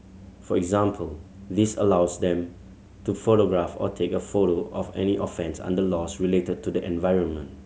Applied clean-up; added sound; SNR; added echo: none; none; none; none.